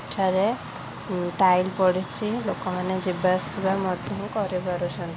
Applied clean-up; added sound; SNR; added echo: none; none; none; none.